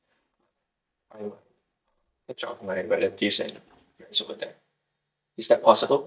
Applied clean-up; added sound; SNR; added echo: neural mask model DeepFilterNet 3.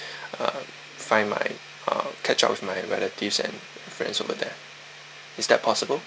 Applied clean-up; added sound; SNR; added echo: none; none; none; none.